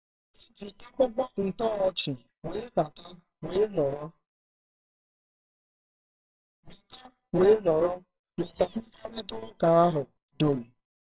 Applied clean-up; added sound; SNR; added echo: neural separator model SepFormer WHAMR!.